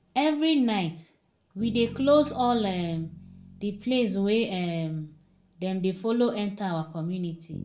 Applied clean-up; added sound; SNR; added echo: none; Bass guitar; 19 dB; reverberation time 0.3 s.